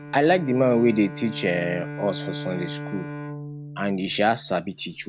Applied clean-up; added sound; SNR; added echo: none; Bowed string instrument; 11 dB; none.